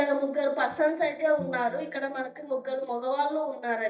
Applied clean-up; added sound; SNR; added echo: neural mask model DeepFilterNet 3.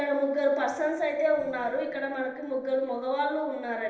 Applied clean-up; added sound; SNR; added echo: neural separator model SepFormer DNS4.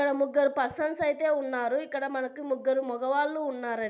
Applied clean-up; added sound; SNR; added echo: none; none; none; none.